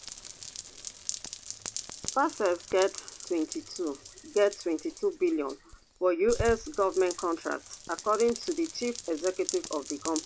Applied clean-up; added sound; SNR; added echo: none; Rain; 4 dB; none.